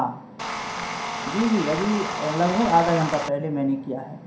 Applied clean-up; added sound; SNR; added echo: none; Tools; 5 dB; reverberation time 0.5 s.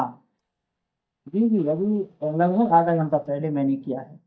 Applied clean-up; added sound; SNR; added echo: neural mask model DeepFilterNet 3.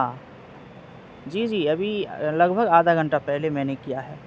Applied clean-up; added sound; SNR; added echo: none; none; none; none.